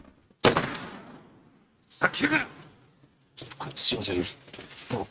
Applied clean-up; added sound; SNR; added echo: neural mask model RNNoise.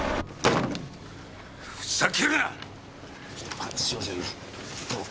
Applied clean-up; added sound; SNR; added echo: none; none; none; none.